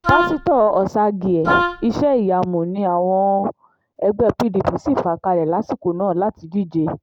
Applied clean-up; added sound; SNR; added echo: none; Wind instrument, woodwind instrument; 3 dB; none.